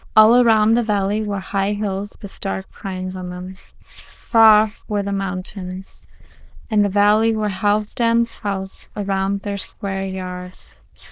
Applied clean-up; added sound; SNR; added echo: neural diffusion model UNIVERSE++.